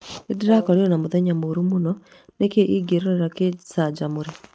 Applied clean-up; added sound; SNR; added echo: neural mask model RNNoise.